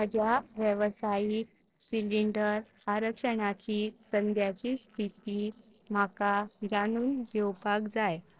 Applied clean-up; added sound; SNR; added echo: neural separator model SepFormer DNS4.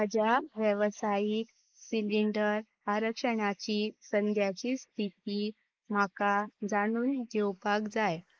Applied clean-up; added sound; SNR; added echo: neural mask model Resemble Enhance denoiser.